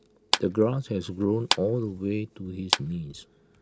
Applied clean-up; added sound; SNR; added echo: none; Clapping; 4 dB; none.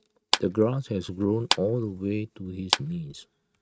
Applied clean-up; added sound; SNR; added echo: neural mask model RNNoise.